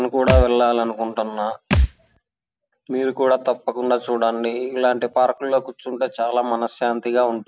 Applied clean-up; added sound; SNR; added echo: none; Thump, thud; 2 dB; none.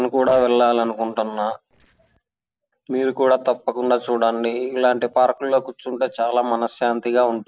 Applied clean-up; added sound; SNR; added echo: neural separator model SepFormer DNS4.